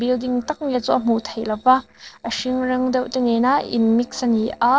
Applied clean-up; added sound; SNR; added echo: neural separator model SepFormer DNS4.